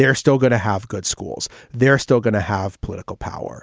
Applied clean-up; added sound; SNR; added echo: none; none; none; none.